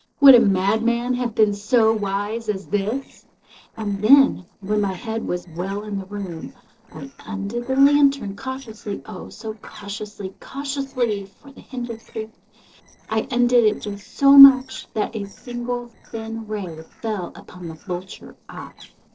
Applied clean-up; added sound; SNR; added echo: neural separator model SepFormer DNS4.